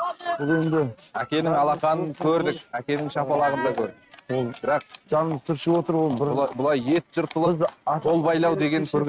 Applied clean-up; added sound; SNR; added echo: neural mask model RNNoise.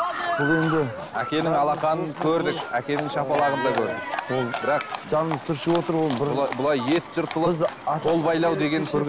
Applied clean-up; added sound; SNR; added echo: none; Livestock, farm animals, working animals; 8 dB; none.